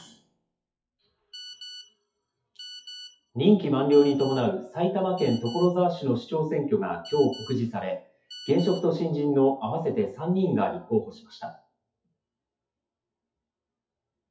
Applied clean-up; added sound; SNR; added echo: classical method WPE with log-MMSE.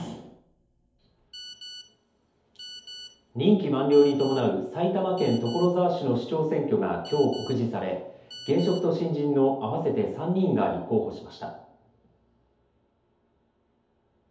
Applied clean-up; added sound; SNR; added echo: none; Telephone; 18 dB; reverberation time 2.2 s.